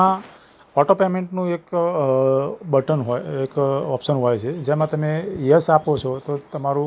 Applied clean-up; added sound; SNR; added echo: none; none; none; none.